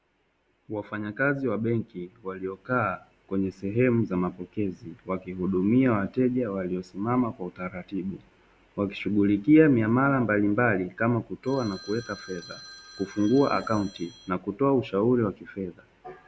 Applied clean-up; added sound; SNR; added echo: none; Telephone; 19 dB; none.